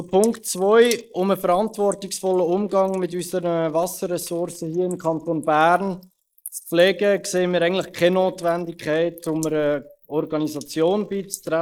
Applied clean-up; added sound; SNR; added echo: neural mask model Resemble Enhance denoiser.